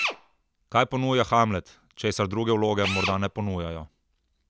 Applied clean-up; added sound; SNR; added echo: none; Drill; 10 dB; none.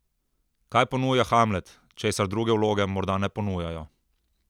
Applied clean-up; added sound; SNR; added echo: none; none; none; none.